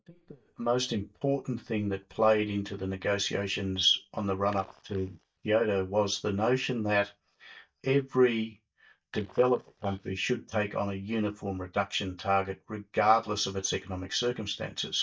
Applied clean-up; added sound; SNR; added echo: neural mask model DeepFilterNet 3.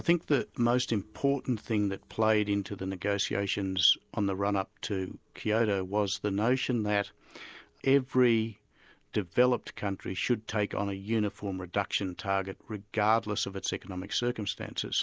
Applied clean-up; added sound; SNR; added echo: none; none; none; none.